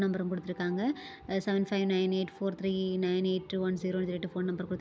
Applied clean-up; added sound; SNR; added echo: none; none; none; none.